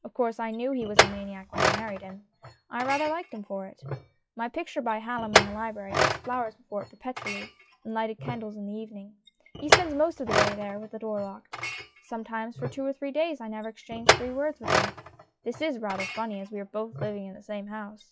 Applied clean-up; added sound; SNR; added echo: classical method log-MMSE.